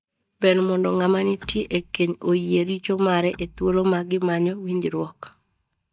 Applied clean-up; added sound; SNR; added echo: neural mask model DeepFilterNet 3.